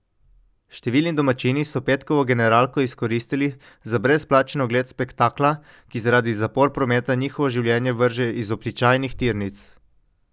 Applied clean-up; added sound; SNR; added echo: none; none; none; none.